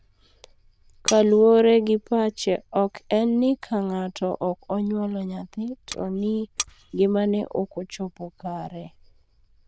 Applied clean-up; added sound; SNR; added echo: neural diffusion model UNIVERSE++.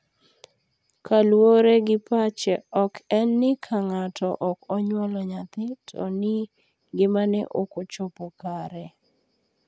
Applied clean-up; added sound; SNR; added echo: none; none; none; none.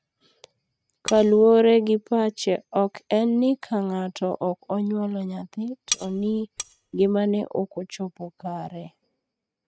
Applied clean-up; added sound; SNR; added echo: neural mask model RNNoise.